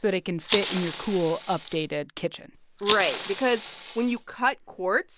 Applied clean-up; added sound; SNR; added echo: none; Fire; 5 dB; none.